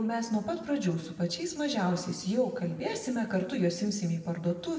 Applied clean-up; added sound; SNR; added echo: none; none; none; reverberation time 1.1 s.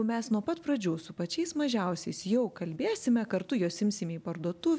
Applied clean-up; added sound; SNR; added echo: none; none; none; none.